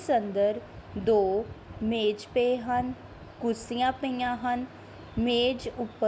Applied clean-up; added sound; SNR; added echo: none; none; none; none.